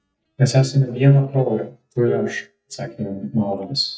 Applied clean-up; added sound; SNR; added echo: neural mask model DeepFilterNet 3.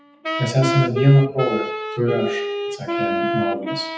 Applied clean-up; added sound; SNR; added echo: classical method WPE with log-MMSE.